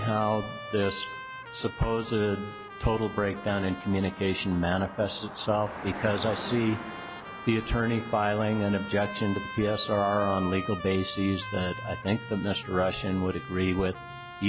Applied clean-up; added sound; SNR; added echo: none; Car passing by + Trumpet; 11 dB; none.